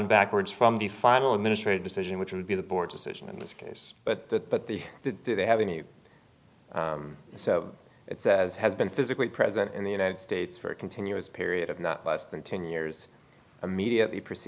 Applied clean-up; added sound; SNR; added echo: none; none; none; none.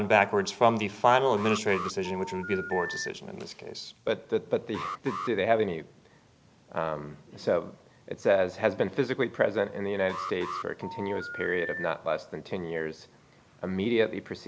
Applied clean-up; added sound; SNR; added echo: none; Telephone + Alarm; 9 dB; none.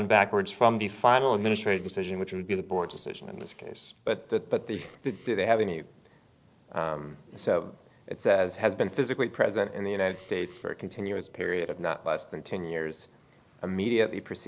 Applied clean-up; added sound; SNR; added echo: neural separator model SepFormer DNS4.